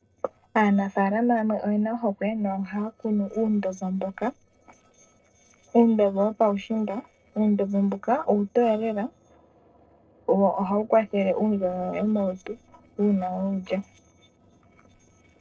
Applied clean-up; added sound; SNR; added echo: neural separator model SepFormer DNS4.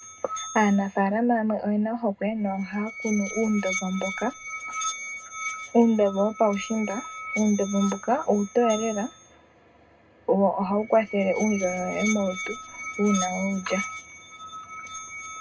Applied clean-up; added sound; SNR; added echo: none; Musical instrument; 11 dB; reverberation time 0.2 s.